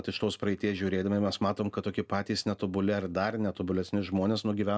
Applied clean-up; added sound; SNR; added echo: none; none; none; none.